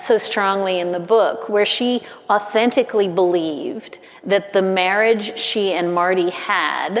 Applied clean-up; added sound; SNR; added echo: none; none; none; none.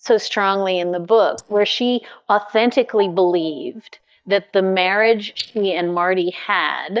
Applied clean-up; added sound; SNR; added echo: neural mask model DeepFilterNet 3.